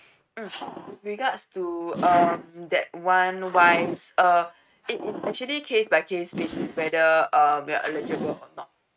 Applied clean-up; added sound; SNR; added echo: neural mask model RNNoise.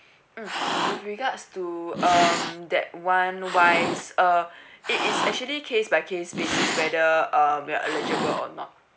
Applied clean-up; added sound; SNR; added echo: none; Cat; 6 dB; none.